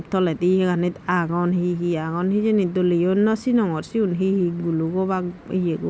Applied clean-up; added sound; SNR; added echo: none; none; none; none.